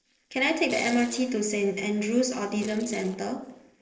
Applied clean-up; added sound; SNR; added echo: neural separator model SepFormer DNS4.